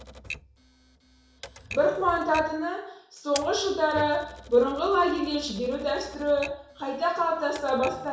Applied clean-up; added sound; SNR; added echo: none; Typewriter; 16 dB; reverberation time 0.6 s.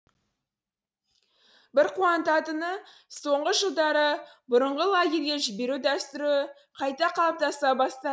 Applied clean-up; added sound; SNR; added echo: none; none; none; none.